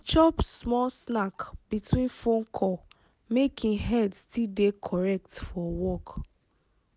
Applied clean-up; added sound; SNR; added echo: none; none; none; none.